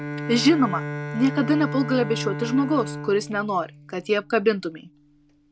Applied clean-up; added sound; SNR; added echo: none; Bowed string instrument; 9 dB; none.